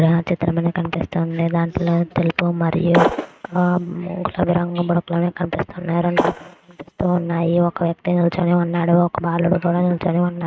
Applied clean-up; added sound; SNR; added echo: neural mask model RNNoise.